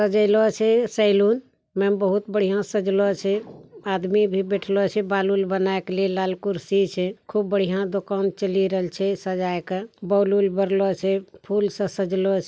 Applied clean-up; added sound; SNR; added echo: none; none; none; none.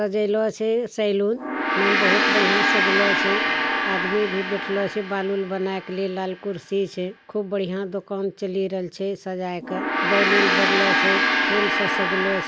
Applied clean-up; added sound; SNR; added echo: none; Gong; -1 dB; none.